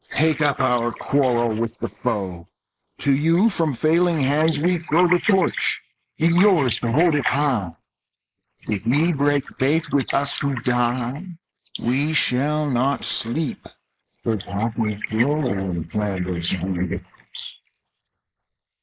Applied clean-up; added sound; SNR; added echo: neural mask model Resemble Enhance denoiser.